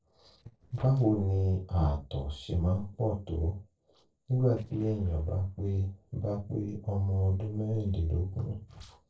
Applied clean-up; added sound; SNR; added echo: neural separator model SepFormer DNS4.